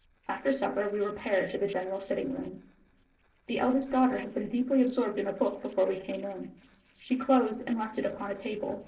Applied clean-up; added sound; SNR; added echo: neural separator model SepFormer DNS4.